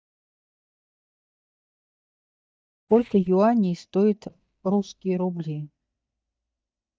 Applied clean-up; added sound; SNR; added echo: neural mask model DeepFilterNet 3.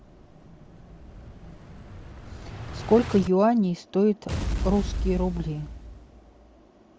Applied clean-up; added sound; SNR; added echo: none; Explosion; 7 dB; none.